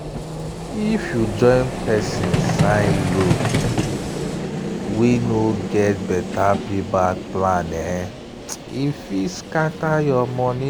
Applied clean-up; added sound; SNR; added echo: none; Vehicle; 3 dB; none.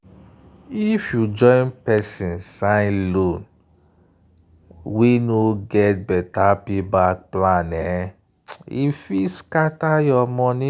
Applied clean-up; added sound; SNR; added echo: none; none; none; none.